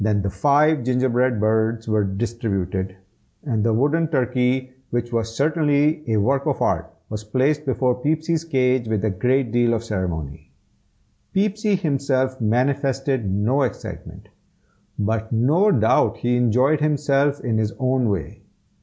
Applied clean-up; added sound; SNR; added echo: none; none; none; none.